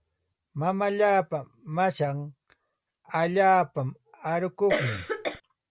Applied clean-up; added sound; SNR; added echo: none; Cough; 2 dB; none.